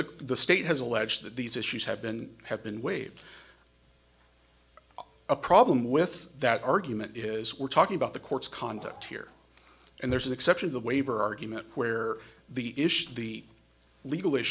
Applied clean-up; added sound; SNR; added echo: none; none; none; none.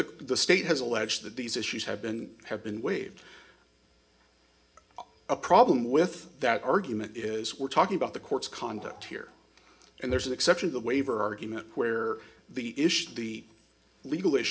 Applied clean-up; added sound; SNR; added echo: none; none; none; reverberation time 0.3 s.